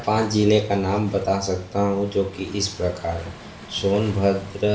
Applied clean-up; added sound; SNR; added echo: none; Waves, surf; 19 dB; reverberation time 0.5 s.